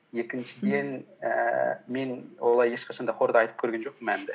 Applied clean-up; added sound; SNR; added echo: none; none; none; none.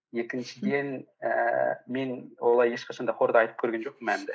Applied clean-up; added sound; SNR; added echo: neural mask model Resemble Enhance denoiser.